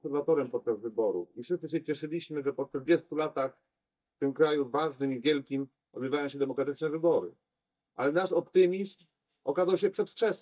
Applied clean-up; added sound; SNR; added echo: neural mask model DeepFilterNet 3.